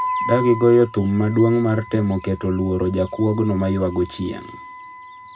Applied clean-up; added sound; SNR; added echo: none; Wind instrument, woodwind instrument; 12 dB; reverberation time 0.2 s.